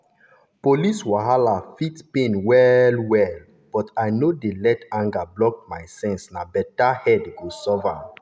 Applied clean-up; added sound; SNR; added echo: none; none; none; none.